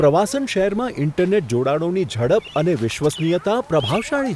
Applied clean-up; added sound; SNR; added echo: none; Bird vocalization, bird call, bird song; 19 dB; none.